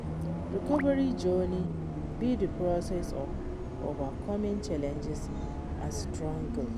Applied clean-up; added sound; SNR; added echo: none; Bus; 2 dB; none.